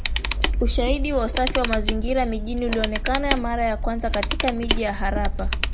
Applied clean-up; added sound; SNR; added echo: none; Camera; -2 dB; none.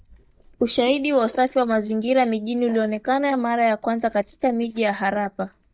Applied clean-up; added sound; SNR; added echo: neural mask model DeepFilterNet 3.